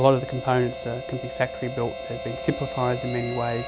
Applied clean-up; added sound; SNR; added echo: none; Harmonica; 9 dB; none.